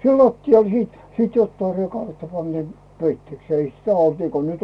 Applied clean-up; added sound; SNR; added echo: none; none; none; none.